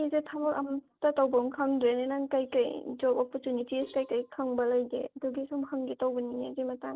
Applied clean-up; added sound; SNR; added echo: neural separator model SepFormer DNS4.